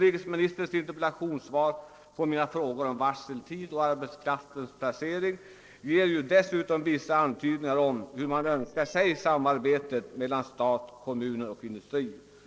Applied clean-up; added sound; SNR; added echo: neural separator model SepFormer DNS4.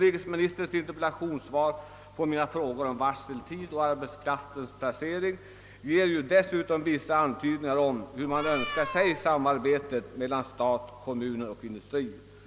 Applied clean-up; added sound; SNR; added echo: none; Meow; 8 dB; none.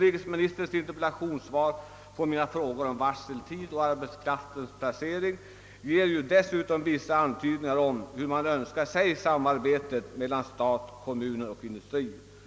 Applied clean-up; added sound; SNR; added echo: none; none; none; none.